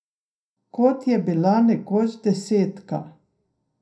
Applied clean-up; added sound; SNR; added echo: none; none; none; reverberation time 0.3 s.